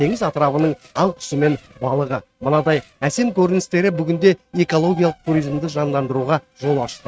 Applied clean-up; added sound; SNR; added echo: neural mask model RNNoise.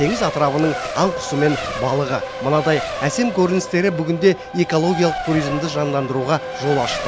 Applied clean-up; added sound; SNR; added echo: none; Race car, auto racing; 7 dB; none.